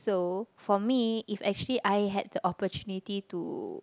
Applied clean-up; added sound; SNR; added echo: none; none; none; none.